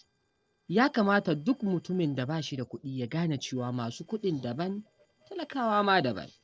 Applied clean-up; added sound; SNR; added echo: neural separator model SepFormer DNS4.